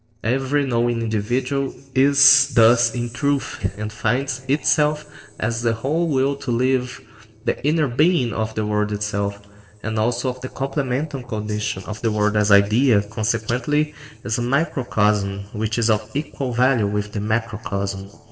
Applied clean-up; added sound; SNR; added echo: neural separator model SepFormer DNS4.